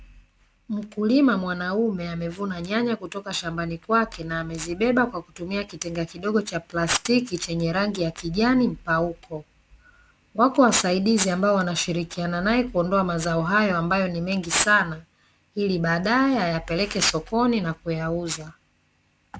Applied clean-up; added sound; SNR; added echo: none; none; none; none.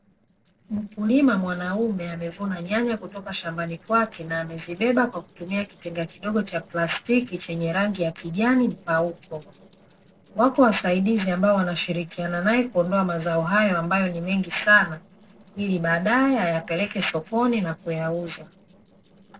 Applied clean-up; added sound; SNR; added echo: neural separator model SepFormer DNS4.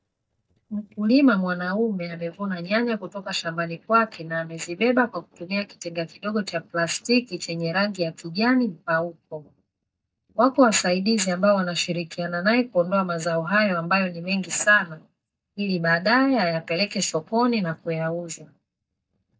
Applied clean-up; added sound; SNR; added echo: neural mask model DeepFilterNet 3.